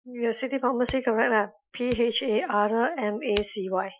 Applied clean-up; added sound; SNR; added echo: classical method Wiener filter.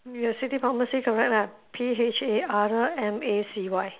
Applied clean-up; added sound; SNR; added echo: none; none; none; none.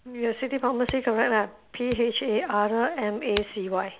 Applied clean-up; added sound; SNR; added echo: none; Hands; 17 dB; none.